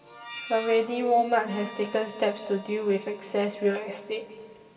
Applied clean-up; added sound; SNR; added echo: none; Harmonica; 18 dB; reverberation time 2.5 s.